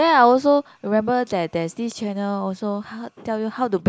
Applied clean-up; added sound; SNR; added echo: neural mask model Resemble Enhance denoiser.